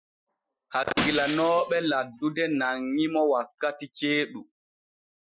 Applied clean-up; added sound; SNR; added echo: classical method Wiener filter.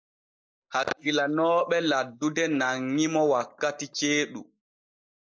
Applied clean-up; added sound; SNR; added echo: neural mask model Resemble Enhance denoiser.